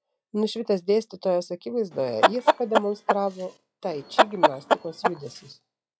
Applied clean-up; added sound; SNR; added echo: classical method log-MMSE.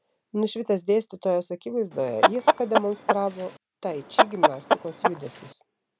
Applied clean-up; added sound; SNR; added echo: none; Chicken, rooster; -4 dB; none.